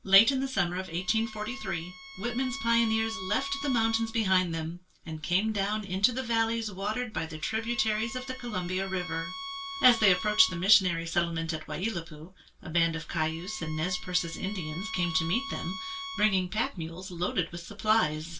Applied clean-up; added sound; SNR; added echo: none; Bowed string instrument; 11 dB; reverberation time 0.2 s.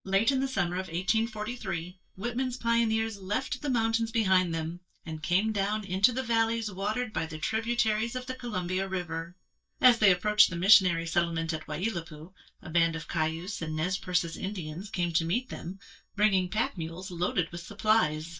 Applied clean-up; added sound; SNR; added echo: neural mask model DeepFilterNet 3.